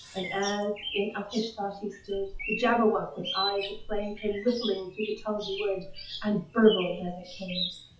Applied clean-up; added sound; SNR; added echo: classical method WPE with log-MMSE.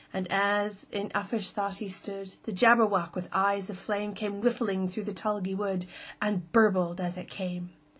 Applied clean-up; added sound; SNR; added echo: none; none; none; none.